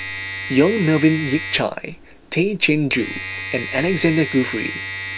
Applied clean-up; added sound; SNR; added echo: none; Domestic sounds, home sounds; 9 dB; none.